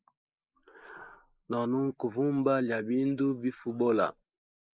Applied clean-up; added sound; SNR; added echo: neural mask model Resemble Enhance denoiser.